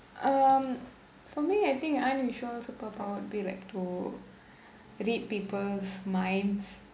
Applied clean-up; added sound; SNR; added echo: none; none; none; none.